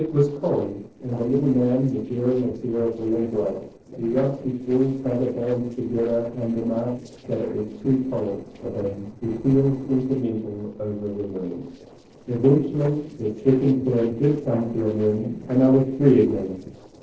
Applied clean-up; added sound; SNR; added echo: neural separator model SepFormer DNS4.